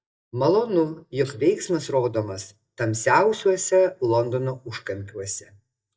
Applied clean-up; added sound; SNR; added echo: neural mask model DeepFilterNet 3.